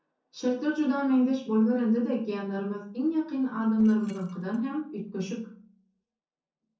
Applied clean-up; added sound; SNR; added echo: neural separator model SepFormer DNS4.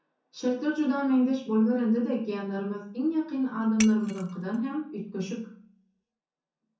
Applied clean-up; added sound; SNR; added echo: none; Shatter; 12 dB; reverberation time 0.6 s.